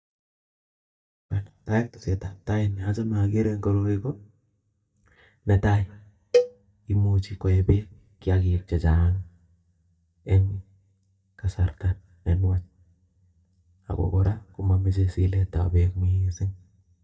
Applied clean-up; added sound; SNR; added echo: neural mask model DeepFilterNet 3.